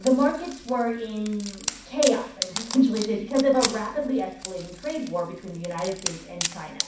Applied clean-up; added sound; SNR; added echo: none; Wood; 9 dB; reverberation time 0.6 s.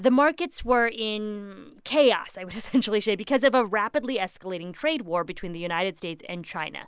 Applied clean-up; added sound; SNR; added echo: none; none; none; none.